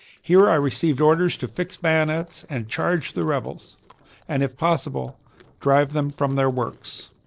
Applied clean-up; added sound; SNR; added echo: neural separator model SepFormer DNS4.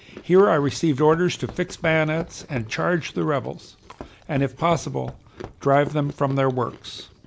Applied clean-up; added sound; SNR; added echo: none; Knock / Wood + Chewing, mastication; 19 dB; none.